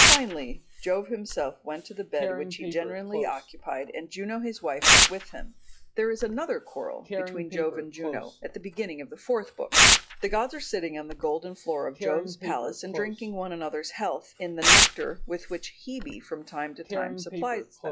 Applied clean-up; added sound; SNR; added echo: classical method log-MMSE.